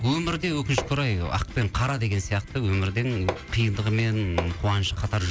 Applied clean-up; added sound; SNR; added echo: none; Hammer; 11 dB; none.